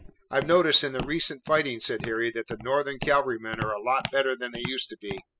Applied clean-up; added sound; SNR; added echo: classical method spectral subtraction.